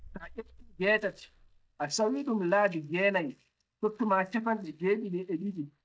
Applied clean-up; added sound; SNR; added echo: neural mask model DeepFilterNet 3.